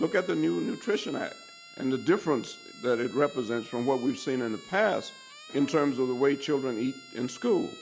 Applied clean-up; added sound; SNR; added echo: none; Siren; 20 dB; none.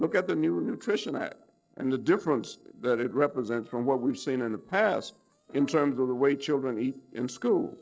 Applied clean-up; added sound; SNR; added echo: neural separator model SepFormer DNS4.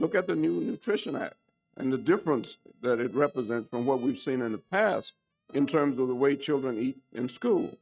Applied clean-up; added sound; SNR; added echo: neural mask model RNNoise.